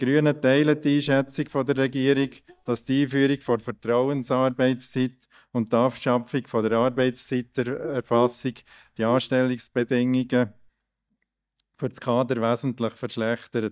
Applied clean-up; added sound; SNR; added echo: neural mask model DeepFilterNet 3.